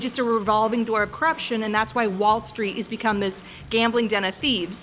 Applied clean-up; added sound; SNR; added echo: none; Drum / Drum kit; 20 dB; none.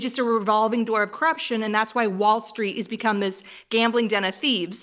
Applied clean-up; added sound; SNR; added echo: none; none; none; none.